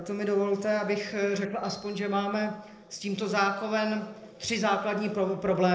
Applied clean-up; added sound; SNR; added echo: neural separator model SepFormer DNS4.